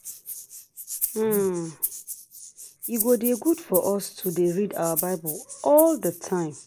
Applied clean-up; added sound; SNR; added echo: neural mask model Resemble Enhance denoiser.